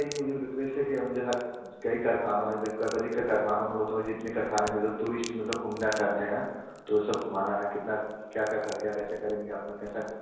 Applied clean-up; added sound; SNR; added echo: none; Crack; 19 dB; reverberation time 1.2 s.